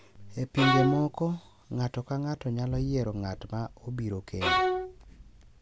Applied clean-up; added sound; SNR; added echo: none; Bowed string instrument; -3 dB; none.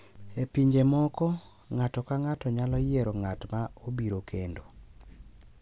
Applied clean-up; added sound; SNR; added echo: none; none; none; none.